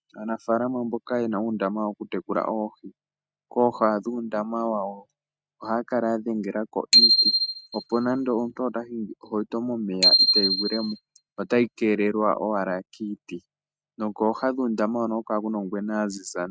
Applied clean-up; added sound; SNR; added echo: neural mask model RNNoise.